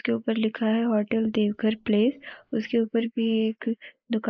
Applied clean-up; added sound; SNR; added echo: neural mask model Resemble Enhance denoiser.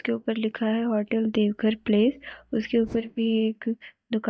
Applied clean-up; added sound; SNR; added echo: neural mask model DeepFilterNet 3.